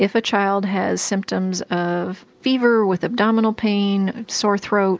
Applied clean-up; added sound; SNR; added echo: none; none; none; none.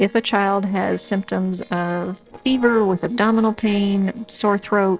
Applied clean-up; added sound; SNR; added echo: neural separator model SepFormer DNS4.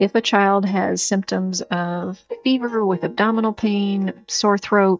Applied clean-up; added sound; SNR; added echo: neural mask model DeepFilterNet 3.